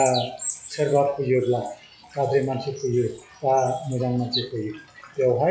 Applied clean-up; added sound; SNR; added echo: classical method log-MMSE.